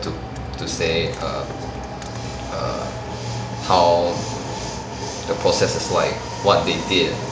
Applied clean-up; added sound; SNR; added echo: none; none; none; none.